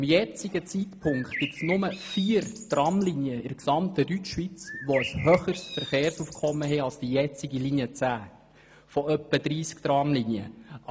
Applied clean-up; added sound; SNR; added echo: none; Bird; 11 dB; none.